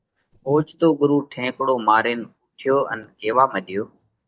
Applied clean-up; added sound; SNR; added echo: neural mask model DeepFilterNet 3.